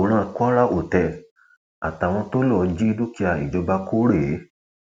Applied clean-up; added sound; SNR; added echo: none; none; none; none.